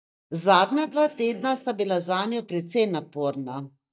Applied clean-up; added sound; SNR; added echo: neural mask model DeepFilterNet 3.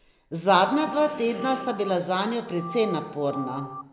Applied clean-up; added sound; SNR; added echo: none; Organ + Breathing; 12 dB; none.